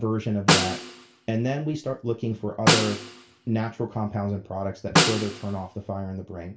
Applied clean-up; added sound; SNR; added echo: none; Snare drum; -2 dB; reverberation time 0.3 s.